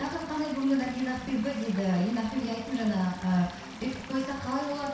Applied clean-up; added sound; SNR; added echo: none; Stream; 17 dB; reverberation time 0.7 s.